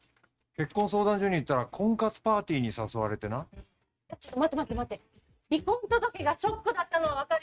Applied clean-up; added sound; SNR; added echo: neural mask model RNNoise.